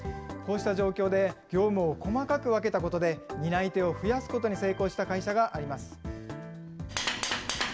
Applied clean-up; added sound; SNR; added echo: none; none; none; none.